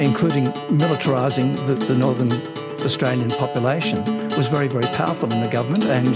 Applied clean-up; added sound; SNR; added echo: none; Acoustic guitar; 5 dB; none.